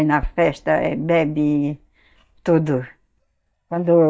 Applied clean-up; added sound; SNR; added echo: neural mask model DeepFilterNet 3.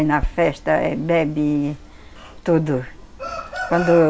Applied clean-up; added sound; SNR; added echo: none; Chewing, mastication; 15 dB; none.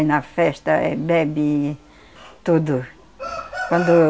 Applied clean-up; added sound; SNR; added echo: none; none; none; none.